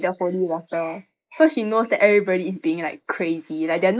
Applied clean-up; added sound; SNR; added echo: neural mask model Resemble Enhance denoiser.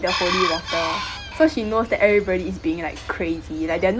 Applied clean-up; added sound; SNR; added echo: none; Chicken, rooster; 7 dB; none.